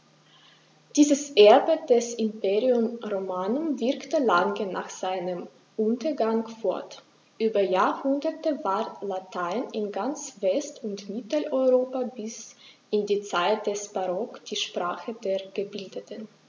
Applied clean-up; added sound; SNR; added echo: none; none; none; none.